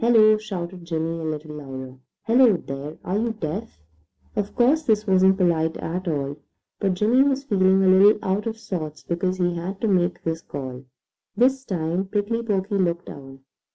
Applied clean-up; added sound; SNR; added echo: none; none; none; none.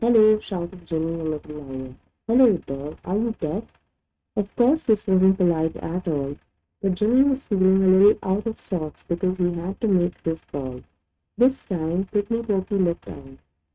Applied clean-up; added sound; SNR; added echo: neural mask model RNNoise.